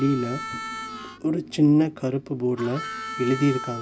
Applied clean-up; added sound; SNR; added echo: none; Harmonica; 11 dB; none.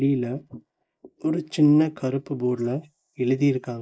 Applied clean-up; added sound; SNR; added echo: neural mask model Resemble Enhance denoiser.